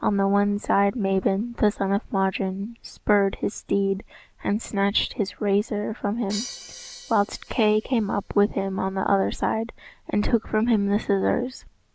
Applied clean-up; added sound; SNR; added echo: none; Crash cymbal; 18 dB; none.